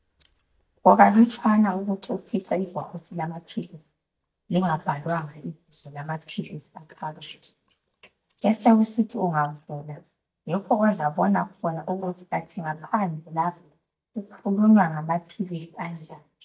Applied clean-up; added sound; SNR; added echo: neural mask model DeepFilterNet 3.